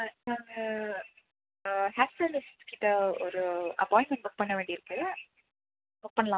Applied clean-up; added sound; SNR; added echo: none; none; none; none.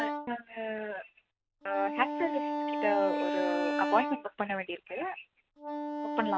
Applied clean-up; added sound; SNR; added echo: none; Wind instrument, woodwind instrument; 1 dB; none.